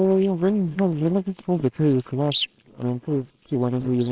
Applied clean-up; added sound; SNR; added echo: neural separator model SepFormer WHAMR!.